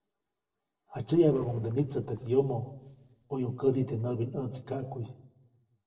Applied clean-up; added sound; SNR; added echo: neural separator model SepFormer DNS4.